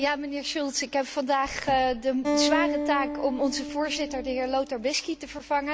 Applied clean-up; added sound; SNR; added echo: none; Acoustic guitar; 5 dB; none.